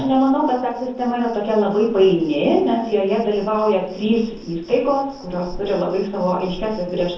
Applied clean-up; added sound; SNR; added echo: neural separator model SepFormer DNS4.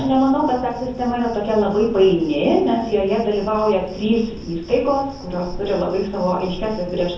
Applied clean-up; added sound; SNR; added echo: none; Cricket; 16 dB; reverberation time 0.7 s.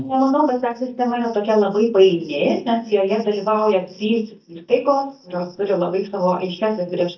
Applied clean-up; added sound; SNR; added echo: neural mask model DeepFilterNet 3.